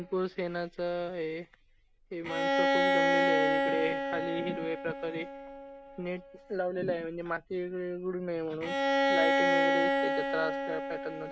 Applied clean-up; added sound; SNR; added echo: none; Bowed string instrument; -4 dB; none.